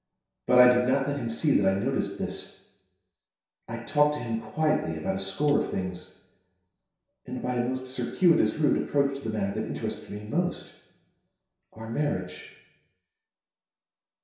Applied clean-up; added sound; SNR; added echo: none; Tambourine; 17 dB; reverberation time 0.7 s.